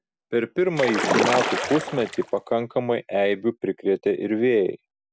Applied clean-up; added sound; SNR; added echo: none; Splash, splatter; 2 dB; none.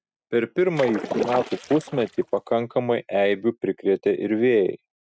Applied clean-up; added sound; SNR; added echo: neural mask model RNNoise.